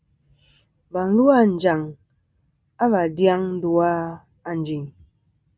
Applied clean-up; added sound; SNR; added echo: none; none; none; none.